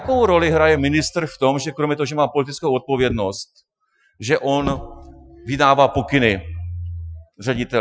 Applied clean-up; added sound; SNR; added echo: classical method Wiener filter.